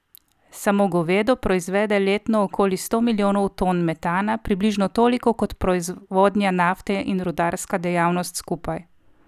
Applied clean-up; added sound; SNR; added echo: none; none; none; none.